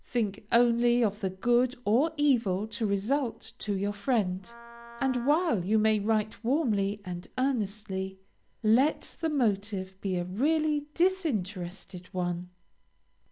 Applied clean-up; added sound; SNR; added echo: none; Wind instrument, woodwind instrument; 20 dB; none.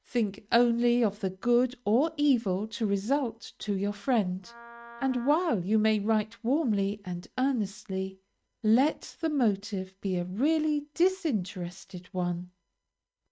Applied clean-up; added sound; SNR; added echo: neural mask model RNNoise.